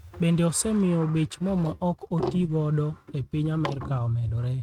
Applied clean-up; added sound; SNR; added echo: neural mask model RNNoise.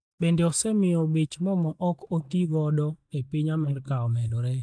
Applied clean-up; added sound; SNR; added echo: neural mask model DeepFilterNet 3.